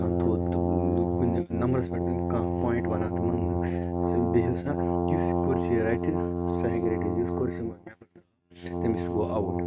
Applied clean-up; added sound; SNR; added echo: neural mask model RNNoise.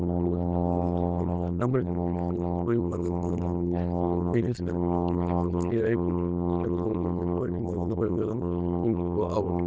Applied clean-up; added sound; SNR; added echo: neural diffusion model UNIVERSE++.